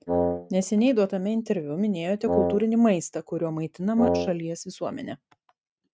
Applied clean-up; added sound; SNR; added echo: neural mask model RNNoise.